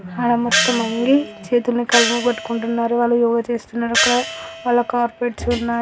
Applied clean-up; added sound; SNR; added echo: none; Gong; 4 dB; none.